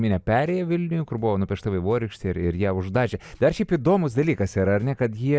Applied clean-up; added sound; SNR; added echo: none; none; none; none.